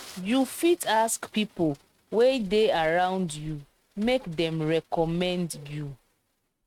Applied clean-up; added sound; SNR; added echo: neural mask model RNNoise.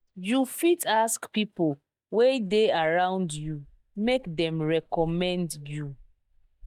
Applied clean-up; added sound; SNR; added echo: neural mask model DeepFilterNet 3.